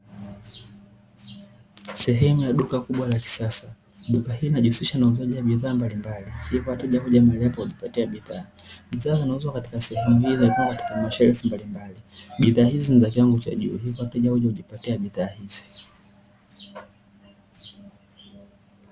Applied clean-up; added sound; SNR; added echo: none; none; none; none.